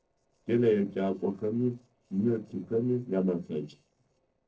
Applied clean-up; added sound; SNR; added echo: neural separator model SepFormer DNS4.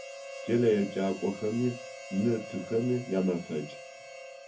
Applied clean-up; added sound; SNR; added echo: none; Harmonica; 13 dB; reverberation time 0.3 s.